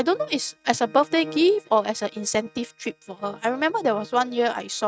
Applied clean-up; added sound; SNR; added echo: neural mask model RNNoise.